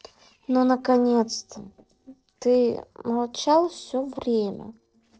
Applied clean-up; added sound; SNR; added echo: neural separator model SepFormer DNS4.